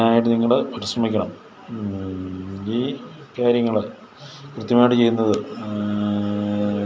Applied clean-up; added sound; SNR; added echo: none; none; none; none.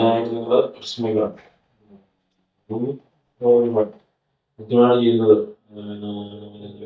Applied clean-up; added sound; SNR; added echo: neural mask model DeepFilterNet 3.